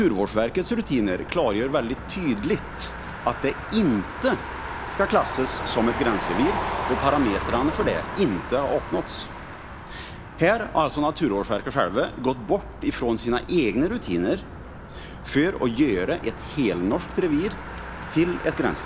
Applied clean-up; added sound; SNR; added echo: none; Motor vehicle (road); 9 dB; none.